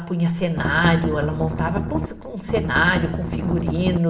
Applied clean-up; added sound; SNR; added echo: none; Strum; 3 dB; reverberation time 1.0 s.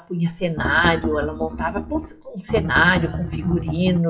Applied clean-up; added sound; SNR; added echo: classical method WPE with log-MMSE.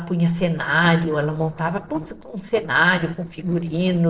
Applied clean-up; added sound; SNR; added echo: neural separator model SepFormer DNS4.